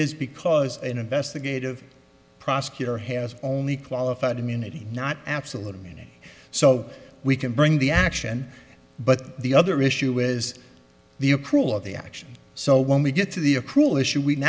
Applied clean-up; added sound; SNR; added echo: none; none; none; none.